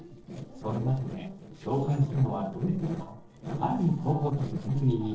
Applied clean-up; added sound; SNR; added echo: neural separator model SepFormer DNS4.